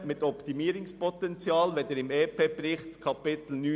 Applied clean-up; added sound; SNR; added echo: none; none; none; none.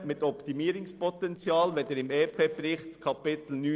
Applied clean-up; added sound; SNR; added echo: neural separator model SepFormer DNS4.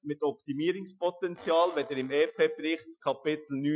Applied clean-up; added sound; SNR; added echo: classical method Wiener filter.